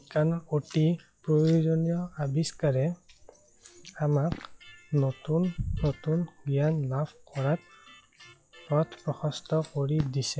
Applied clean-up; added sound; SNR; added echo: classical method log-MMSE.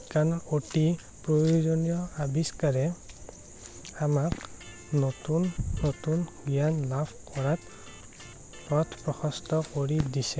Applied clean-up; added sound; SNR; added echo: none; Fireworks + Electric guitar; 19 dB; none.